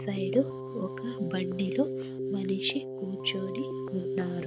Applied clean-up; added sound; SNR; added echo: none; Keyboard (musical); 3 dB; none.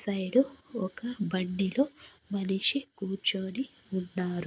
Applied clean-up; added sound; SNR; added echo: none; none; none; none.